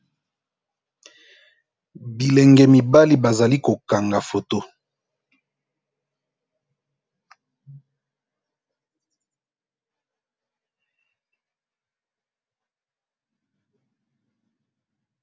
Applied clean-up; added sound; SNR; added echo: none; none; none; none.